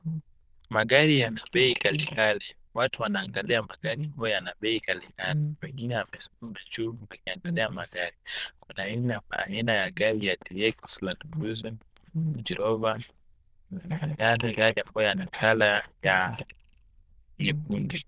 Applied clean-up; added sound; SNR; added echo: neural diffusion model UNIVERSE++.